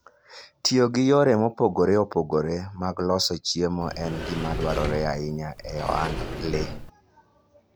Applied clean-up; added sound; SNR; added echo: none; Sliding door; 7 dB; none.